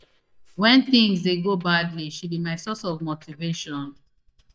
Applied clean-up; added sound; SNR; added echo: neural mask model DeepFilterNet 3.